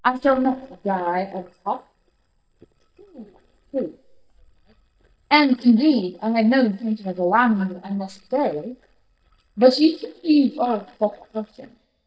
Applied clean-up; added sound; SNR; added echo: neural mask model DeepFilterNet 3.